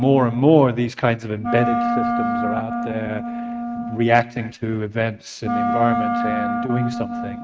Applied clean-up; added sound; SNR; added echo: neural mask model RNNoise.